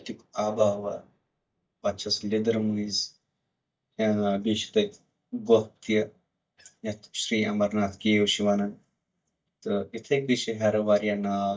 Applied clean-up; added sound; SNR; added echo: neural mask model DeepFilterNet 3.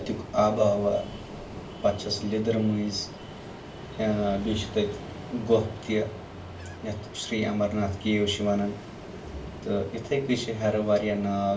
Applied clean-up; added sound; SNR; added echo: none; Ocean; 13 dB; reverberation time 0.3 s.